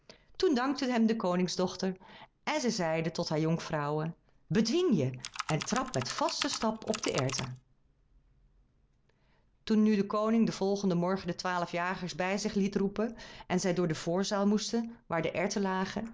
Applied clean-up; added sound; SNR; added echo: none; Computer keyboard; 9 dB; none.